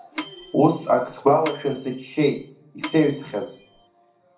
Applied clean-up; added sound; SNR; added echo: none; Microwave oven / Bell; 15 dB; reverberation time 0.4 s.